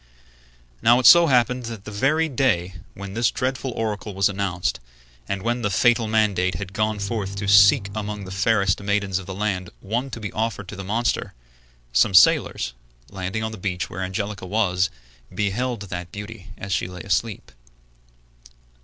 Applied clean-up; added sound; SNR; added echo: none; Bowed string instrument; 8 dB; none.